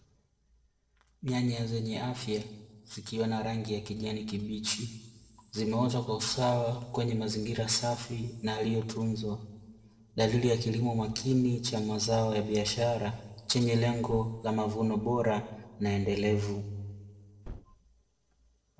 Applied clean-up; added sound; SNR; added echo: neural separator model SepFormer DNS4.